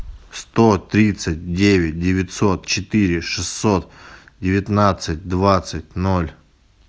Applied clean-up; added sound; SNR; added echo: none; none; none; none.